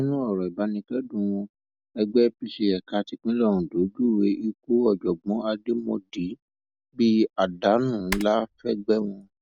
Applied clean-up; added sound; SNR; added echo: none; Typing; 14 dB; none.